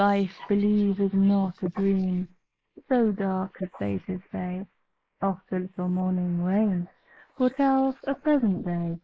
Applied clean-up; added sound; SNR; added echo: neural mask model Resemble Enhance denoiser.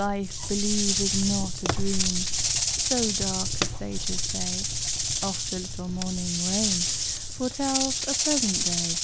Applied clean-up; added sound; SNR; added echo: none; Rattle / Rattle (instrument) + Fire; -4 dB; none.